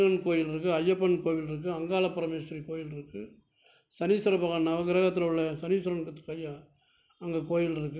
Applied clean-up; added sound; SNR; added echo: none; none; none; none.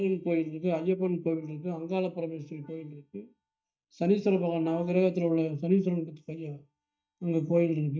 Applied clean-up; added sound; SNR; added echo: neural mask model DeepFilterNet 3.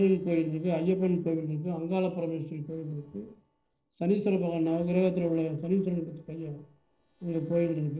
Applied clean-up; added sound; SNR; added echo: neural separator model SepFormer DNS4.